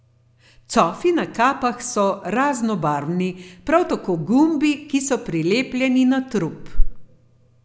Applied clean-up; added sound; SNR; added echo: none; none; none; none.